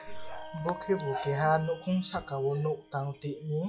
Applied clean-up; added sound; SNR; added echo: classical method log-MMSE.